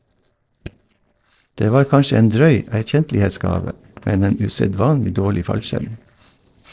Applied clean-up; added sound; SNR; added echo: neural separator model SepFormer DNS4.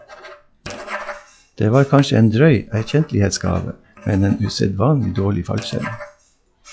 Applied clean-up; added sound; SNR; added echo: classical method log-MMSE.